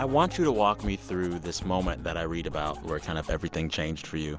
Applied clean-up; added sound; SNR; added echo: none; Zipper (clothing); 13 dB; none.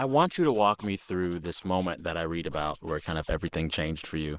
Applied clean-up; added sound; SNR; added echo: neural mask model Resemble Enhance denoiser.